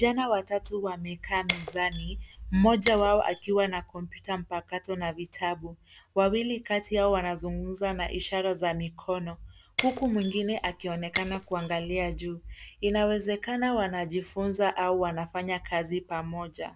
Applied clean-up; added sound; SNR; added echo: none; Shatter; 10 dB; none.